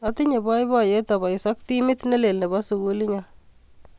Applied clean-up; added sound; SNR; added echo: none; none; none; none.